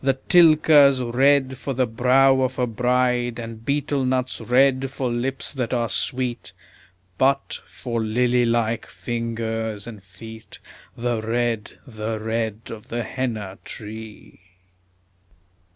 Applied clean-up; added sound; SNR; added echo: none; none; none; none.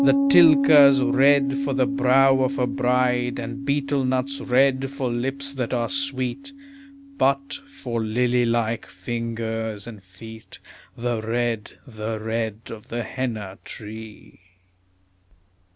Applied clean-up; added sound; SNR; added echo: none; Piano; 6 dB; none.